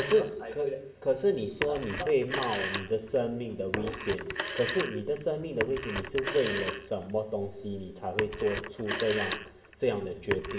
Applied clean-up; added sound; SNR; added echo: none; Telephone; 7 dB; reverberation time 0.7 s.